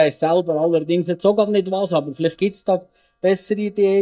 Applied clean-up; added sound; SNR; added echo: neural mask model DeepFilterNet 3.